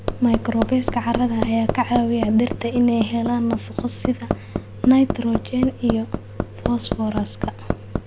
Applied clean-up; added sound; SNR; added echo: none; Hammer; 7 dB; none.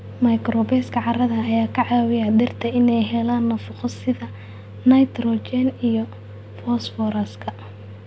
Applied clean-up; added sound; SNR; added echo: none; none; none; none.